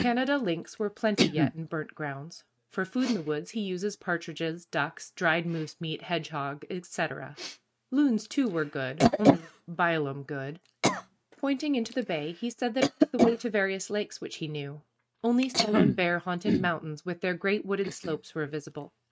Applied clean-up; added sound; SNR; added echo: neural mask model RNNoise.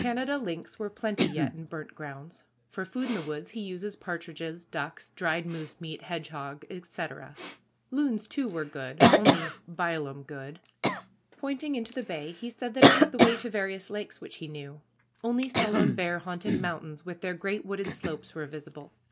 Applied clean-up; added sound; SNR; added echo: none; Cough; -3 dB; none.